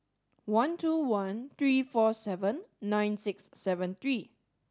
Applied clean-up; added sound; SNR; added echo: none; none; none; none.